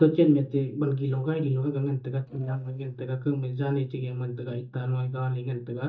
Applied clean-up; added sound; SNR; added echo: neural mask model DeepFilterNet 3.